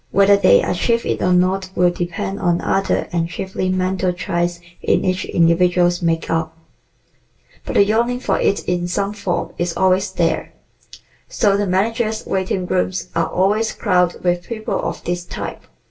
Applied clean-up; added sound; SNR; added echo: none; none; none; reverberation time 0.2 s.